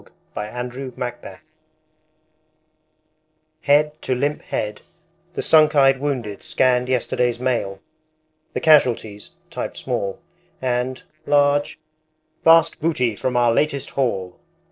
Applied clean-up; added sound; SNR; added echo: neural separator model SepFormer DNS4.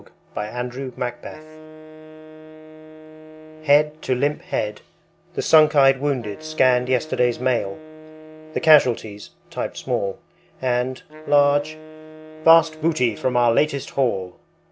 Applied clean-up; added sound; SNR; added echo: none; Wind instrument, woodwind instrument; 19 dB; none.